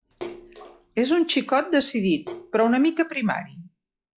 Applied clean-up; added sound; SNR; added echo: classical method log-MMSE.